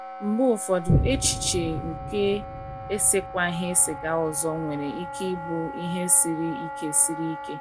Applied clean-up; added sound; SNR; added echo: none; Wind instrument, woodwind instrument + Boom; 7 dB; none.